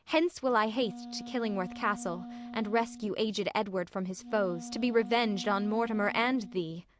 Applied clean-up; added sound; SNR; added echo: none; Wind instrument, woodwind instrument; 14 dB; none.